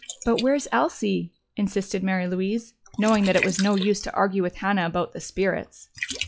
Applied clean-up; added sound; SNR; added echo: classical method log-MMSE.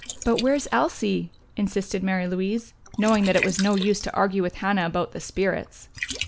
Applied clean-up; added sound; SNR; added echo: none; Liquid; 13 dB; none.